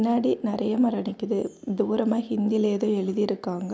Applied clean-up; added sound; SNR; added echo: none; none; none; none.